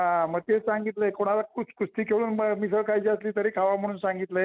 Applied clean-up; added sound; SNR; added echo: none; none; none; none.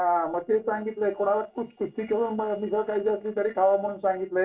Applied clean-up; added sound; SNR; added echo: neural separator model SepFormer DNS4.